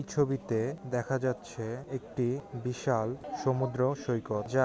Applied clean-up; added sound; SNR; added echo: none; none; none; none.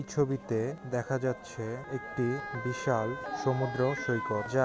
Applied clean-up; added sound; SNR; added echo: none; Motor vehicle (road) / Siren; 10 dB; none.